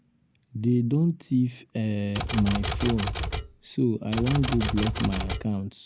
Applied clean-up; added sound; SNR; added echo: none; Typewriter; 2 dB; none.